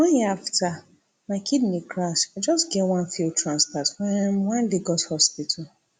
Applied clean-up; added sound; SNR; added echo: none; none; none; none.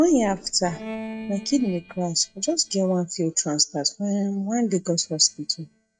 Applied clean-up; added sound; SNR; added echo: neural mask model DeepFilterNet 3.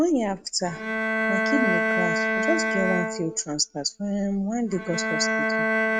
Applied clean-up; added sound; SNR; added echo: neural mask model RNNoise.